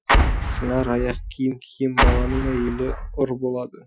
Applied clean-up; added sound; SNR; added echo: classical method Wiener filter.